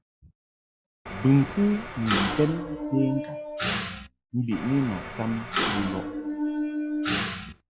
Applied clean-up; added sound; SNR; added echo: classical method log-MMSE.